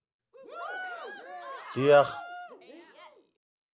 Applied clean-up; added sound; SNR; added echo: none; Cheering; 11 dB; none.